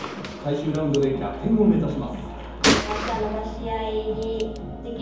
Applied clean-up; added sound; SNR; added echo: none; Gunshot, gunfire; 5 dB; reverberation time 1.2 s.